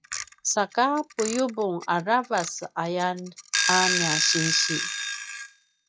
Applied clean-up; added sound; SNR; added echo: classical method log-MMSE.